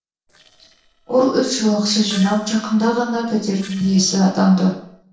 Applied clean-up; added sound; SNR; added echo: neural separator model SepFormer DNS4.